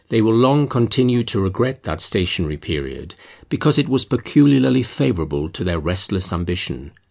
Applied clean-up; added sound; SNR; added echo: none; none; none; none.